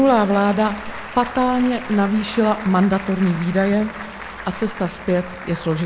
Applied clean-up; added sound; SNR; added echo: none; Applause; 13 dB; none.